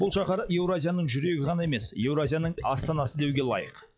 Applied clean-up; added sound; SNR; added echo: classical method log-MMSE.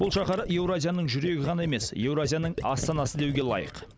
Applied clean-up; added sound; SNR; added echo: none; Gurgling; 11 dB; none.